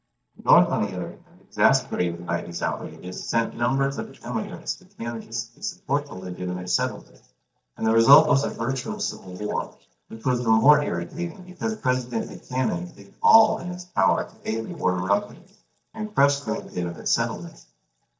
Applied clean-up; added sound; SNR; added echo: neural mask model DeepFilterNet 3.